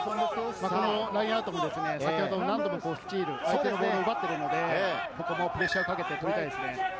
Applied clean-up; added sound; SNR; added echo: none; none; none; none.